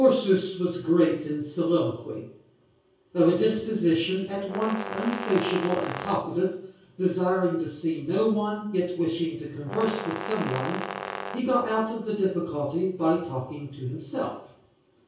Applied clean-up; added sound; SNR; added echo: none; Brass instrument; 8 dB; reverberation time 0.6 s.